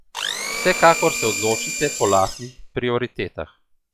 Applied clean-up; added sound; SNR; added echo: classical method log-MMSE.